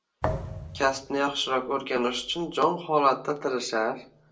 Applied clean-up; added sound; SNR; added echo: none; Thump, thud; 7 dB; reverberation time 0.2 s.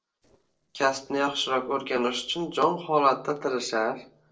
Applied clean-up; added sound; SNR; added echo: neural separator model SepFormer DNS4.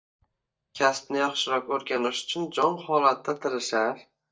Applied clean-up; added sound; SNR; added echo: neural mask model DeepFilterNet 3.